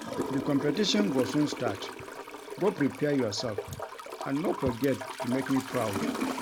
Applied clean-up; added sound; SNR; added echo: none; Toilet flush / Gurgling; 6 dB; none.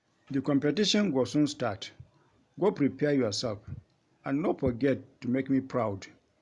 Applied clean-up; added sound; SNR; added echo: none; none; none; none.